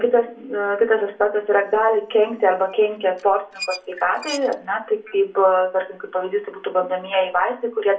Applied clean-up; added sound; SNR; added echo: none; Squeak; 18 dB; reverberation time 0.2 s.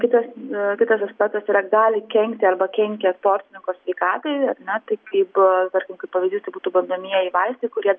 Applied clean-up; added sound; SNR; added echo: none; none; none; none.